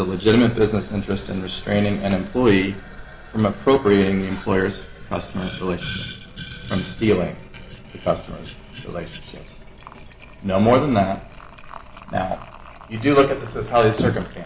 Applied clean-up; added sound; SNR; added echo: none; Boiling; 16 dB; none.